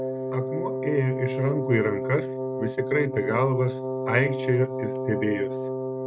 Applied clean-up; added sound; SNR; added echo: neural mask model RNNoise.